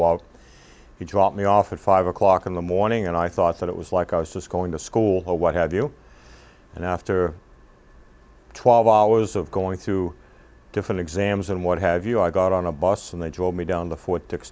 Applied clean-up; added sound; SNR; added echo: none; none; none; none.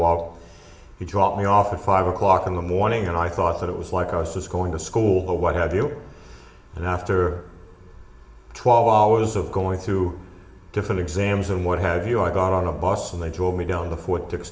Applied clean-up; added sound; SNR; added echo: none; none; none; reverberation time 1.0 s.